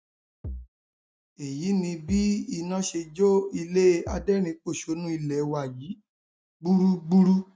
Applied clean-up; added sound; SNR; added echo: neural mask model RNNoise.